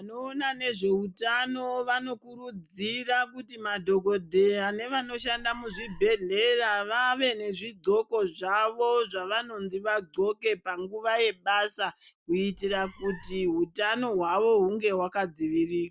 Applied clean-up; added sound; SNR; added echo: none; Meow; 19 dB; none.